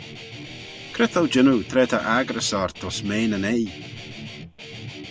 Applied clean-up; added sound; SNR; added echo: none; Guitar; 14 dB; none.